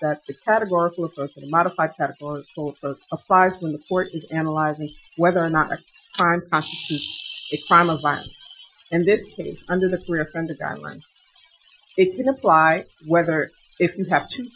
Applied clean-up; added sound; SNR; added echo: classical method Wiener filter.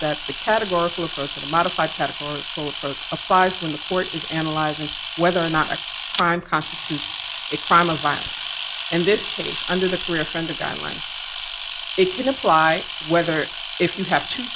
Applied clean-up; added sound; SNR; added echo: none; Camera; 6 dB; none.